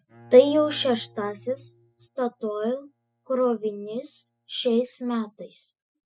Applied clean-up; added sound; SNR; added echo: classical method spectral subtraction.